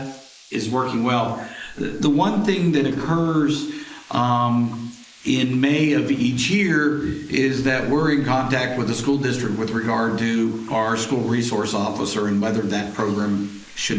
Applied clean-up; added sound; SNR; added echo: neural mask model Resemble Enhance denoiser.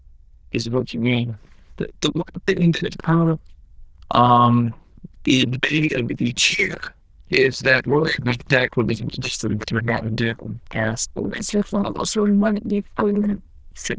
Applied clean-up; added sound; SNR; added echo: neural diffusion model UNIVERSE++.